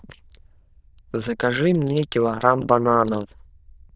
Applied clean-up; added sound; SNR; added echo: neural diffusion model UNIVERSE++.